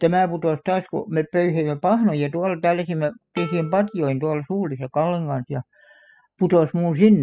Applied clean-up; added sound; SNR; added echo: classical method spectral subtraction.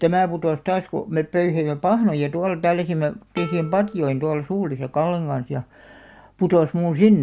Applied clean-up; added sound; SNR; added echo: none; Plucked string instrument; 19 dB; none.